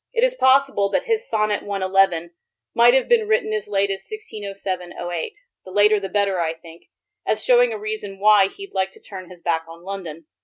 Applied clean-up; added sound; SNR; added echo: none; none; none; none.